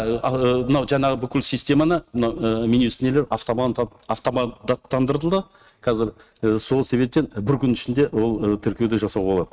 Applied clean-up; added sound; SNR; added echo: neural mask model RNNoise.